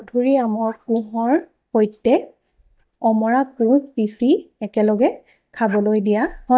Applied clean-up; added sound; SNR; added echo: neural mask model DeepFilterNet 3.